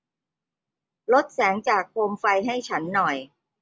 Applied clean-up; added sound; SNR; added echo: none; none; none; none.